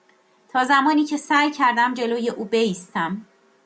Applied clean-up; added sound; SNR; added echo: none; none; none; none.